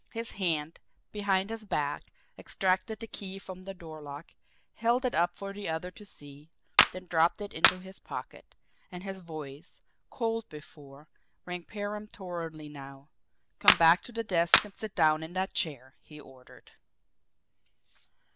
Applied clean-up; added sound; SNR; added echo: none; Clapping; -5 dB; none.